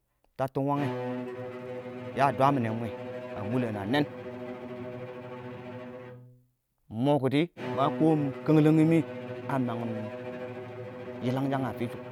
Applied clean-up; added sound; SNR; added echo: none; Bowed string instrument; 9 dB; none.